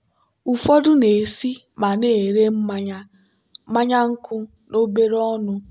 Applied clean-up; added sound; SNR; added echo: none; none; none; none.